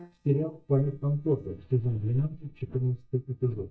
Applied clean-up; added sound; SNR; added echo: neural mask model DeepFilterNet 3.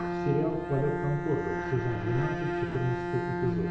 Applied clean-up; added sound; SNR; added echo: none; Bowed string instrument; 2 dB; reverberation time 0.5 s.